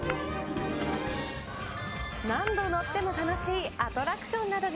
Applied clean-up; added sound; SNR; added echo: none; Tap / Hammer; 18 dB; none.